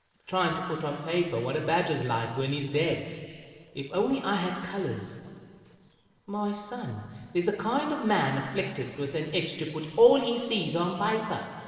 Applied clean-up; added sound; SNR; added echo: neural separator model SepFormer DNS4.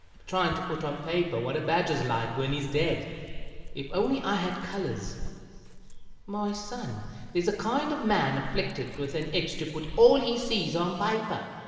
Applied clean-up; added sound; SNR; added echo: none; Dog; 11 dB; reverberation time 2.3 s.